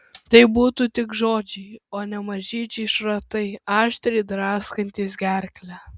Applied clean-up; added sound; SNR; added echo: none; none; none; none.